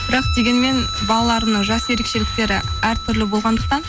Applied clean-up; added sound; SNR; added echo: none; Guitar; 8 dB; none.